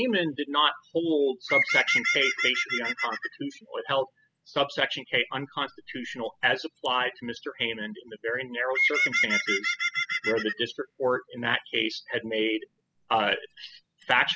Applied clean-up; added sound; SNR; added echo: classical method spectral subtraction.